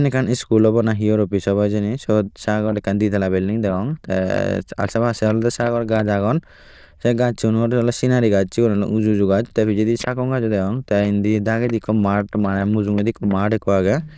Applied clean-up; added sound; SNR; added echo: neural diffusion model UNIVERSE++.